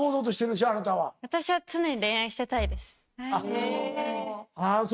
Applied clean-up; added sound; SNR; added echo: neural mask model RNNoise.